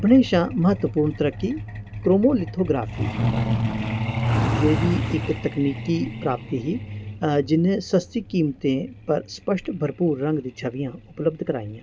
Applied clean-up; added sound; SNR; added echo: none; Truck; 6 dB; none.